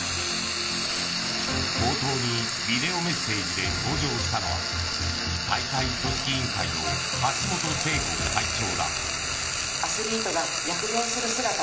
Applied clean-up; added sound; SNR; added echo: none; Frying (food); -1 dB; reverberation time 0.9 s.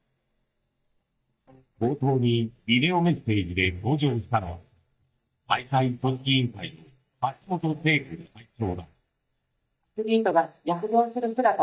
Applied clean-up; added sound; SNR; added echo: neural mask model DeepFilterNet 3.